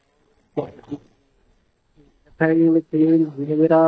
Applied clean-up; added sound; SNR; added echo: neural mask model DeepFilterNet 3.